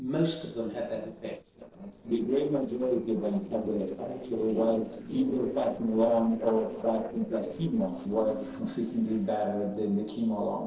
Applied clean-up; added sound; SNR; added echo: neural separator model SepFormer DNS4.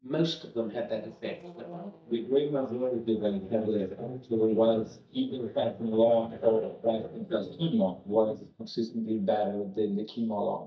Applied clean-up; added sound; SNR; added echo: neural mask model DeepFilterNet 3.